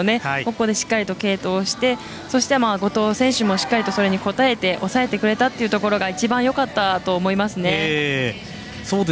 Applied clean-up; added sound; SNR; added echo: none; none; none; none.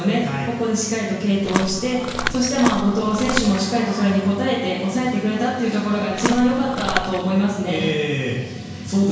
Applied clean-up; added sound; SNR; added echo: none; Walk, footsteps; 6 dB; reverberation time 1.0 s.